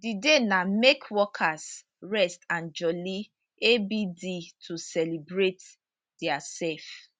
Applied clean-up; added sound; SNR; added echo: none; none; none; none.